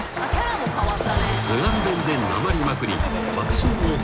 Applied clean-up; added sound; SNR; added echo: none; Drum kit + Fireworks; 0 dB; none.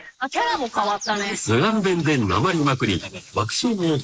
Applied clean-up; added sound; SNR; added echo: neural mask model Resemble Enhance denoiser.